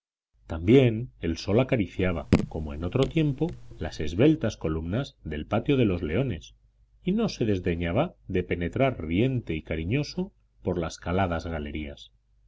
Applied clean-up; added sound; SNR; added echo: none; Raindrop / Drip; 4 dB; none.